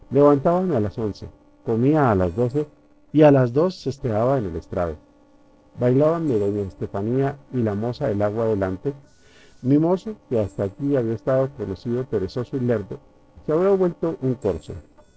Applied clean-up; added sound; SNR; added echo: neural separator model SepFormer DNS4.